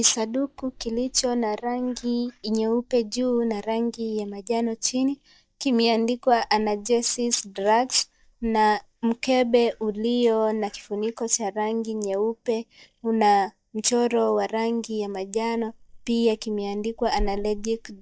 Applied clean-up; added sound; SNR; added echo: neural mask model DeepFilterNet 3.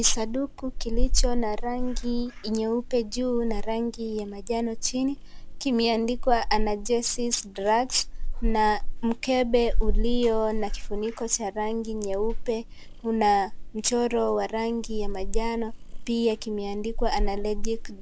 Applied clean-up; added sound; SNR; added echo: none; Meow / Purr; 0 dB; none.